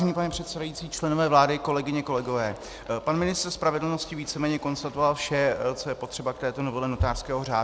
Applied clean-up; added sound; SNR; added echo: none; none; none; none.